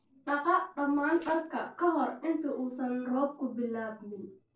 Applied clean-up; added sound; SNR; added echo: neural separator model SepFormer DNS4.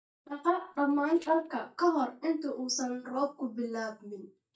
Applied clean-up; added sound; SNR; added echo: neural mask model DeepFilterNet 3.